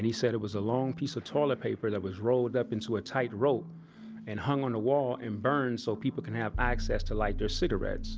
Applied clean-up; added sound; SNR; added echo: none; none; none; none.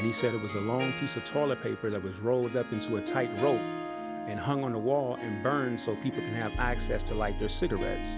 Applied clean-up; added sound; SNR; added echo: none; Harp; 8 dB; none.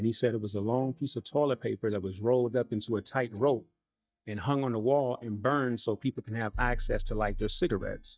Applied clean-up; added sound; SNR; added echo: neural mask model DeepFilterNet 3.